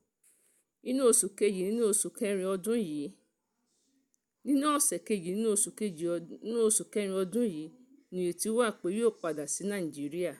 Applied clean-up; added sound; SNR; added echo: none; none; none; none.